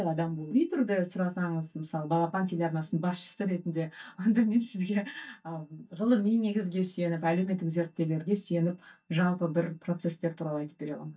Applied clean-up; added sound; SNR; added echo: neural mask model DeepFilterNet 3.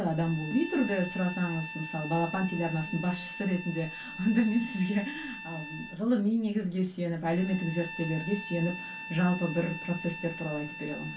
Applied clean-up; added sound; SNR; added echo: none; Bowed string instrument; 12 dB; reverberation time 0.2 s.